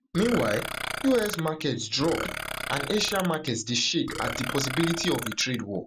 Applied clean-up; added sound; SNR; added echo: none; Burping, eructation; 7 dB; none.